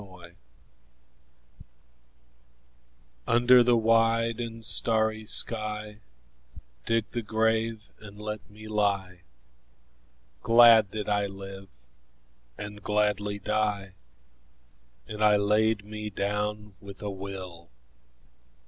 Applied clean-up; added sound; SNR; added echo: none; none; none; none.